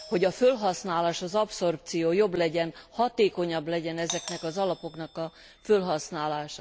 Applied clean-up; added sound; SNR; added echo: none; Doorbell; 20 dB; none.